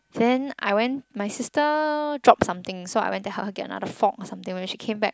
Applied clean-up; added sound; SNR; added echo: none; none; none; none.